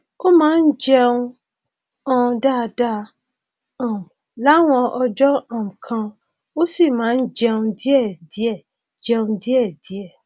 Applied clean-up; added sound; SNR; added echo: none; none; none; none.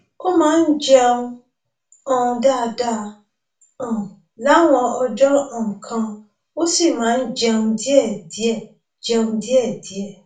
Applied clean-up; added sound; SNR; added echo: none; none; none; reverberation time 0.3 s.